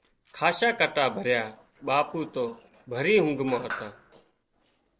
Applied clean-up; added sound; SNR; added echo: neural separator model SepFormer DNS4.